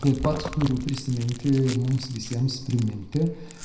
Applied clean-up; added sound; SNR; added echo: none; Chewing, mastication; 13 dB; reverberation time 0.7 s.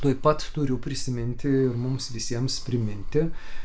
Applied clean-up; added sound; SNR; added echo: none; none; none; none.